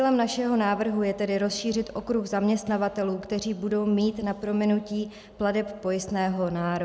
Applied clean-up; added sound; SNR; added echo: none; none; none; none.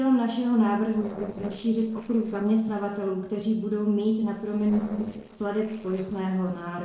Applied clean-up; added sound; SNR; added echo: neural separator model SepFormer DNS4.